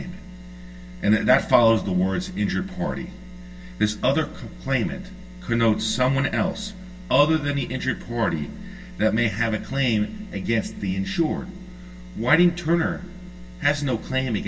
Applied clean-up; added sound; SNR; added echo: none; none; none; reverberation time 0.1 s.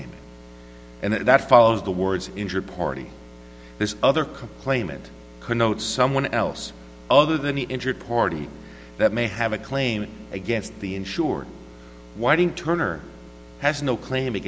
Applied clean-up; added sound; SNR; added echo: none; none; none; none.